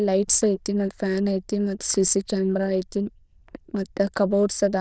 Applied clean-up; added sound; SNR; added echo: neural diffusion model UNIVERSE++.